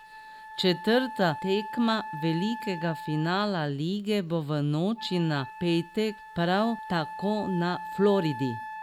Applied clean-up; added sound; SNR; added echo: none; Wind instrument, woodwind instrument; 12 dB; none.